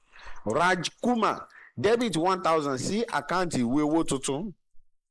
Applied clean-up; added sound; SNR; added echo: neural mask model Resemble Enhance denoiser.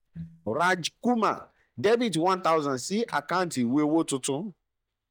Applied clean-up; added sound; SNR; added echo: neural mask model DeepFilterNet 3.